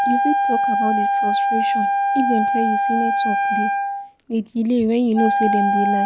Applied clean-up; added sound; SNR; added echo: none; Wind instrument, woodwind instrument; -3 dB; none.